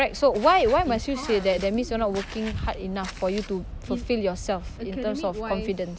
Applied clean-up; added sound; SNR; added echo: none; Walk, footsteps; 18 dB; none.